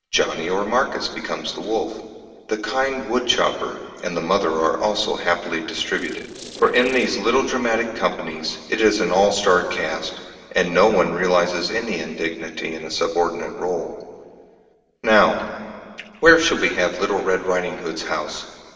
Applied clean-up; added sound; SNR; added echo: neural separator model SepFormer DNS4.